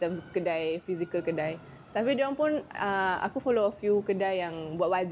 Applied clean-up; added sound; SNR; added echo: none; none; none; none.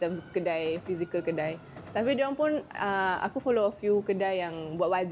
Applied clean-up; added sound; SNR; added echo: none; Gunshot, gunfire; 18 dB; none.